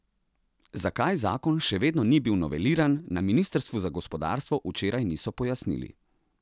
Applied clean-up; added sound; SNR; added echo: none; none; none; none.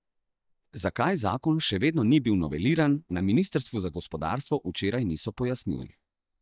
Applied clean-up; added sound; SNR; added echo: neural mask model DeepFilterNet 3.